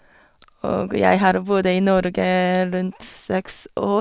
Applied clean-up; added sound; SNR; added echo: none; none; none; none.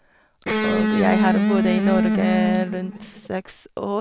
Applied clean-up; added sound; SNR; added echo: none; Electric guitar; -5 dB; none.